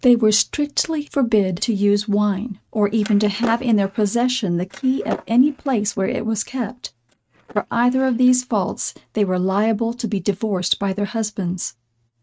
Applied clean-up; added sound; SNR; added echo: neural mask model RNNoise.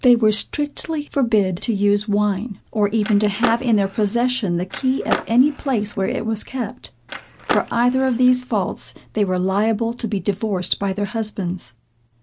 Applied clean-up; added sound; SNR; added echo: none; Skateboard; 9 dB; none.